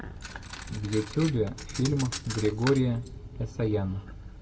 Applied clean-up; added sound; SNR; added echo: none; Cutlery, silverware; 13 dB; reverberation time 0.9 s.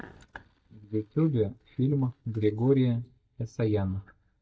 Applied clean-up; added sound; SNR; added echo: neural mask model DeepFilterNet 3.